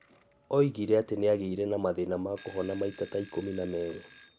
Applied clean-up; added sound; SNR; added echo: none; Alarm / Clock; 13 dB; none.